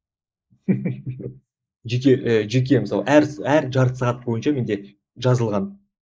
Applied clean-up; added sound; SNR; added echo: neural mask model Resemble Enhance denoiser.